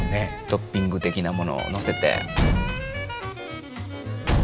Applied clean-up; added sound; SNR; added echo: none; Slam / Truck / Car; 1 dB; none.